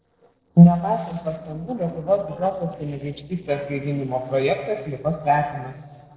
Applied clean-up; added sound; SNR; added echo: neural separator model SepFormer DNS4.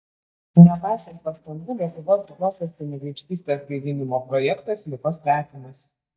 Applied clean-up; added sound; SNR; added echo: neural mask model DeepFilterNet 3.